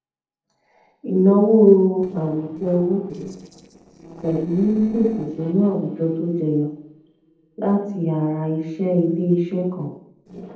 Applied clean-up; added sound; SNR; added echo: neural separator model SepFormer DNS4.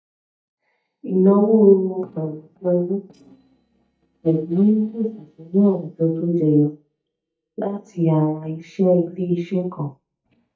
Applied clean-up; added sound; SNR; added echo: neural mask model DeepFilterNet 3.